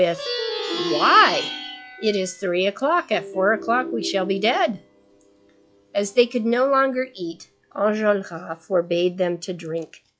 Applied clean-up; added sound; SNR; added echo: classical method log-MMSE.